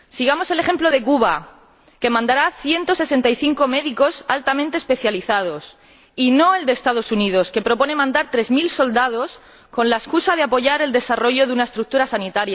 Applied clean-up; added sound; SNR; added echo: none; none; none; none.